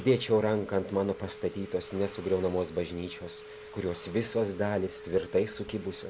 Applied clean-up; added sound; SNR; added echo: none; Telephone; 16 dB; none.